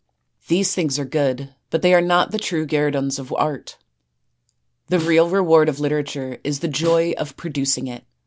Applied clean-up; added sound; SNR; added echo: none; Snare drum; 17 dB; none.